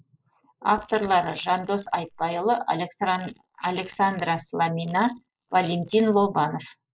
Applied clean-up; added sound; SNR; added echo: neural mask model Resemble Enhance denoiser.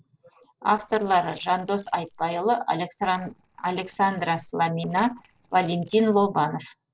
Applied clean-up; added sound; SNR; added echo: neural separator model SepFormer DNS4.